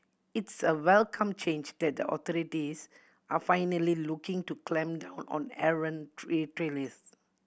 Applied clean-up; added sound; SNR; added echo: none; none; none; none.